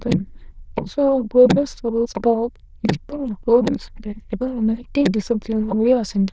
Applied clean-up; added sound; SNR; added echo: neural diffusion model UNIVERSE++.